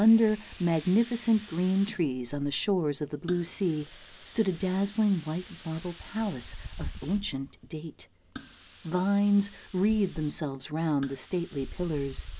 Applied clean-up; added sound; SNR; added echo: none; Hiss; 15 dB; none.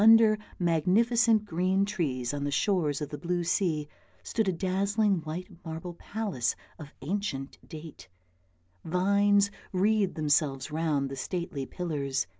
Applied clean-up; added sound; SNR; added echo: none; none; none; none.